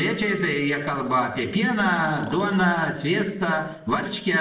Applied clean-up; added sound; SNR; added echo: neural separator model SepFormer DNS4.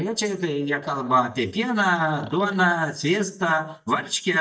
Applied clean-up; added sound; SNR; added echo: neural mask model DeepFilterNet 3.